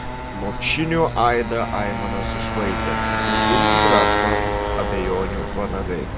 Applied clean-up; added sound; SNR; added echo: none; Motorcycle; -2 dB; none.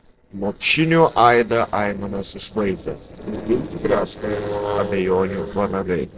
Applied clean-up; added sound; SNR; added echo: neural separator model SepFormer DNS4.